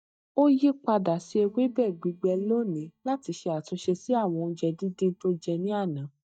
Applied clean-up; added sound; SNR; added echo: neural mask model DeepFilterNet 3.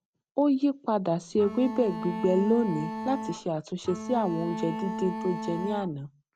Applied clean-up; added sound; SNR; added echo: none; Bowed string instrument; 7 dB; none.